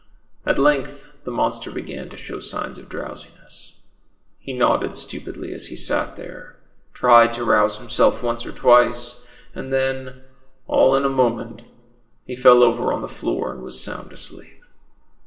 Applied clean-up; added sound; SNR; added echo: none; none; none; reverberation time 0.7 s.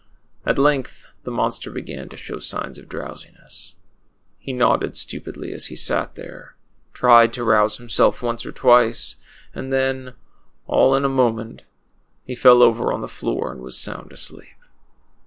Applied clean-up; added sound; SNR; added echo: none; none; none; none.